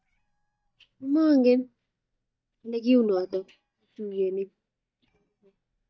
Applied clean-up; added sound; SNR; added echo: neural mask model DeepFilterNet 3.